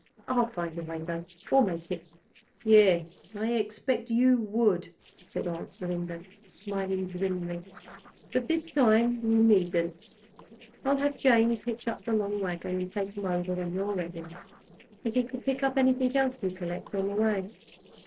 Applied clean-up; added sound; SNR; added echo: neural separator model SepFormer DNS4.